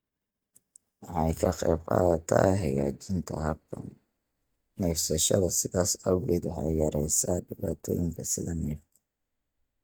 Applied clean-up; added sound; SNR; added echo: neural mask model DeepFilterNet 3.